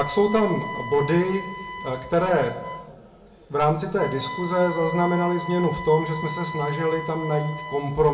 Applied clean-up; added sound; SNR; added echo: none; Wind instrument, woodwind instrument; 11 dB; reverberation time 0.5 s.